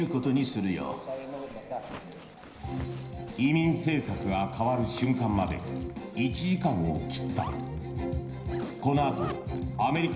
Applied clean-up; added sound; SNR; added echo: none; Zipper (clothing); 18 dB; reverberation time 0.9 s.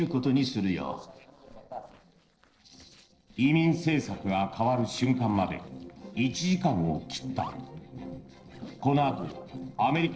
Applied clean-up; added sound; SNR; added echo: neural separator model SepFormer DNS4.